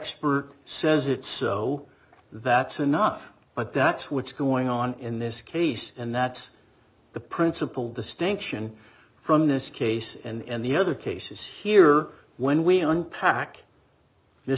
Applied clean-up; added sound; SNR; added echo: none; none; none; none.